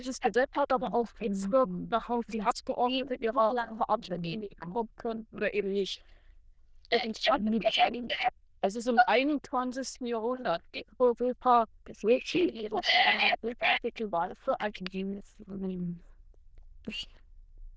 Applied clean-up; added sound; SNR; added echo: neural diffusion model UNIVERSE++.